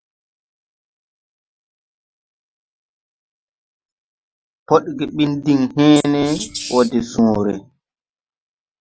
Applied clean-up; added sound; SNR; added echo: none; Wild animals; 10 dB; none.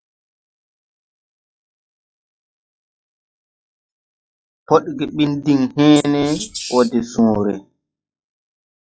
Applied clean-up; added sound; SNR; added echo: classical method log-MMSE.